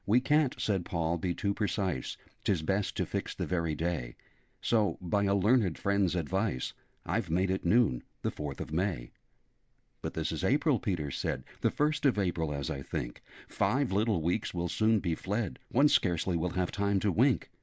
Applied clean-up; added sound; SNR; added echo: none; none; none; none.